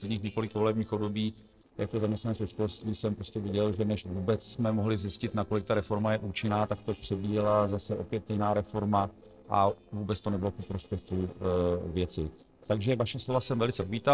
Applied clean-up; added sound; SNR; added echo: neural separator model SepFormer DNS4.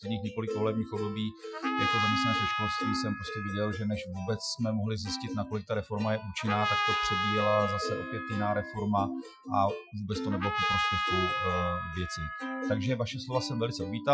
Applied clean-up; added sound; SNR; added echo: classical method Wiener filter.